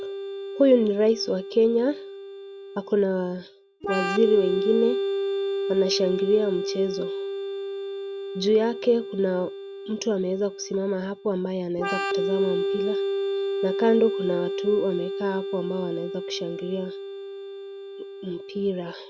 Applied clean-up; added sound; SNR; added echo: none; Organ; 4 dB; none.